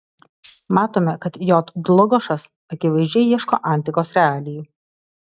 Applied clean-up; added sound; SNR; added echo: neural mask model RNNoise.